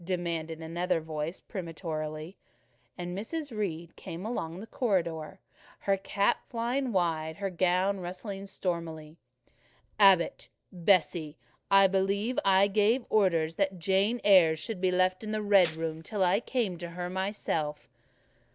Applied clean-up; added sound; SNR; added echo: neural mask model DeepFilterNet 3.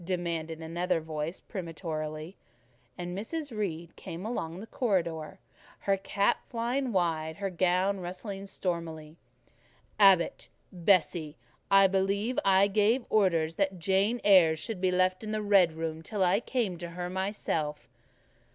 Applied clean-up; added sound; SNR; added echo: none; none; none; none.